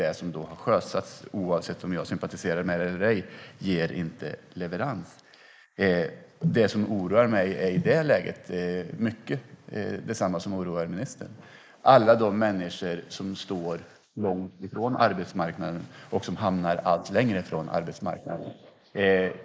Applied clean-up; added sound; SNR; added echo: neural mask model Resemble Enhance denoiser.